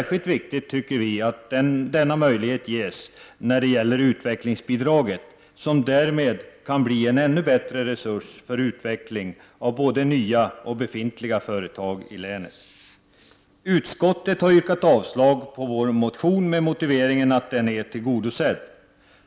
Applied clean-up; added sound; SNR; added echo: none; none; none; none.